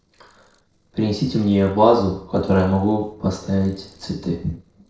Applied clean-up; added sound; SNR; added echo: neural separator model SepFormer DNS4.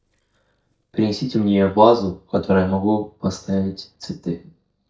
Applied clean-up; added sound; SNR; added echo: neural mask model DeepFilterNet 3.